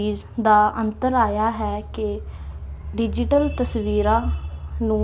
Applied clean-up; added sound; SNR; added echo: none; none; none; none.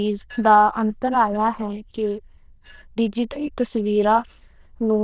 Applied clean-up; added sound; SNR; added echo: neural diffusion model UNIVERSE++.